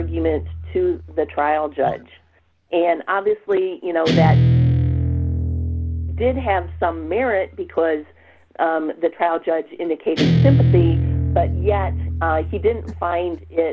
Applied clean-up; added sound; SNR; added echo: none; Guitar; 0 dB; none.